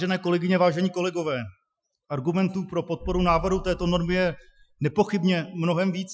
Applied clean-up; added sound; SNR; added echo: classical method Wiener filter.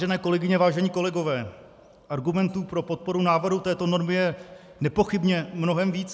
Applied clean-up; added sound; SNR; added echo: none; none; none; none.